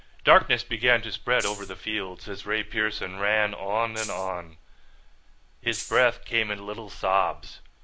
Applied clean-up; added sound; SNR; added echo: none; Rattle (instrument); 10 dB; none.